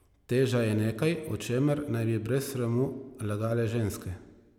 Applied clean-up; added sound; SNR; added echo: none; none; none; none.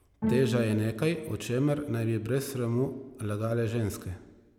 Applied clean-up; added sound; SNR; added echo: none; Bowed string instrument; 8 dB; none.